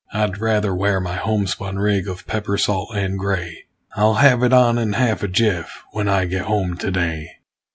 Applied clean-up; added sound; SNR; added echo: none; none; none; none.